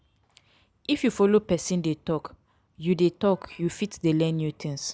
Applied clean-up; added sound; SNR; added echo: none; none; none; none.